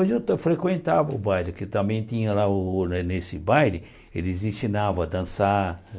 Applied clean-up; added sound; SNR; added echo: none; none; none; none.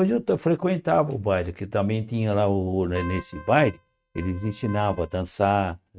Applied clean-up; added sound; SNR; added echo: neural mask model RNNoise.